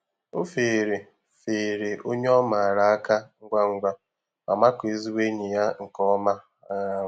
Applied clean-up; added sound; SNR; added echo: none; none; none; none.